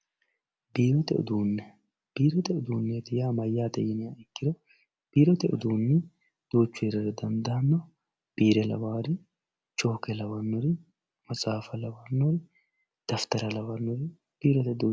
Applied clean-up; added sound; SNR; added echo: none; none; none; none.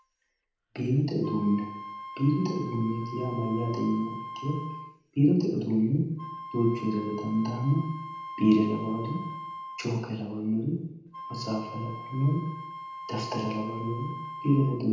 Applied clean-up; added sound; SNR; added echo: none; Wind instrument, woodwind instrument; 12 dB; reverberation time 0.8 s.